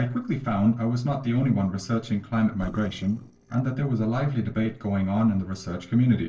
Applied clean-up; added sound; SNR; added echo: neural separator model SepFormer DNS4.